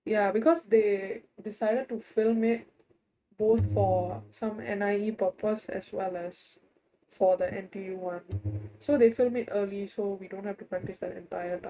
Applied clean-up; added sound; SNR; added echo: neural mask model RNNoise.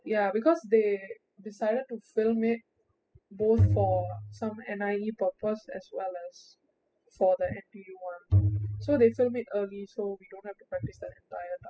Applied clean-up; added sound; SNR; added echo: classical method spectral subtraction.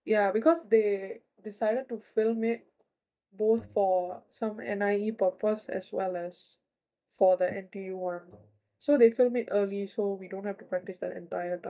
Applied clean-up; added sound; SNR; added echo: neural mask model DeepFilterNet 3.